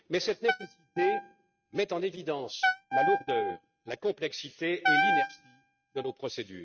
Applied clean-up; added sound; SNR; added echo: neural mask model RNNoise.